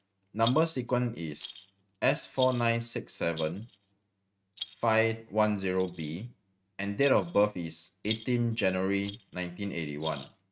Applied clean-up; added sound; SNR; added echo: neural mask model RNNoise.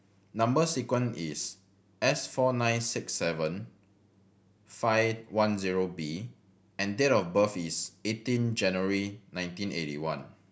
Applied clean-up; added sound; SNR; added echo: none; none; none; none.